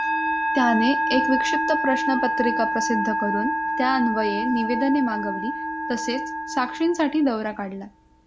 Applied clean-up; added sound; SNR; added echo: none; Musical instrument; 1 dB; none.